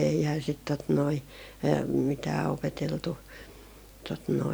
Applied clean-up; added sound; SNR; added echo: none; none; none; none.